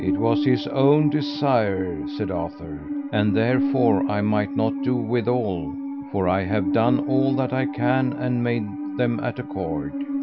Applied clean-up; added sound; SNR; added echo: none; Musical instrument; 4 dB; none.